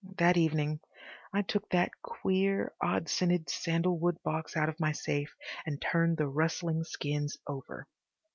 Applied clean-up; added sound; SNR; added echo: none; none; none; none.